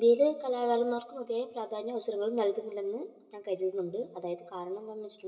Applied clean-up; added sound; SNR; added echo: none; none; none; reverberation time 0.9 s.